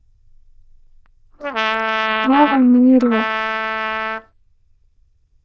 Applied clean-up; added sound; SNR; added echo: neural diffusion model UNIVERSE++.